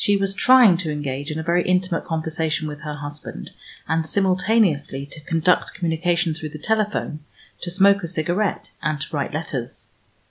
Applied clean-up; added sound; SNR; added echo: none; none; none; none.